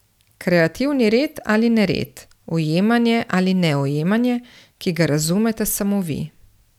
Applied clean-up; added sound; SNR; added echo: none; none; none; none.